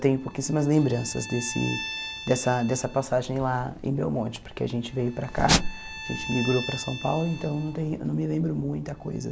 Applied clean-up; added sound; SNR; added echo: none; Bowed string instrument; 13 dB; none.